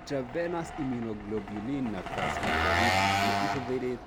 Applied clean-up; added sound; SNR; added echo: none; Engine; -3 dB; none.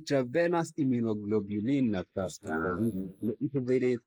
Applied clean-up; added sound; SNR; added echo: neural mask model Resemble Enhance denoiser.